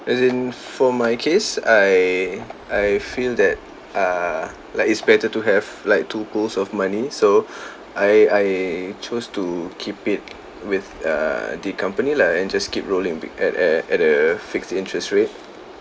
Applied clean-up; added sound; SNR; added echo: none; none; none; none.